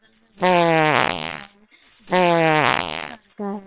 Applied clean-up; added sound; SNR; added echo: neural separator model SepFormer WHAMR!.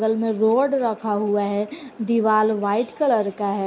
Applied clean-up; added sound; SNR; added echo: none; none; none; none.